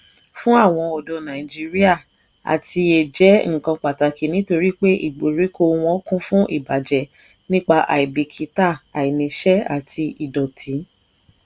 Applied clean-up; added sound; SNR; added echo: none; none; none; none.